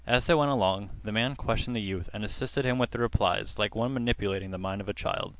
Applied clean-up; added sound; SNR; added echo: none; none; none; none.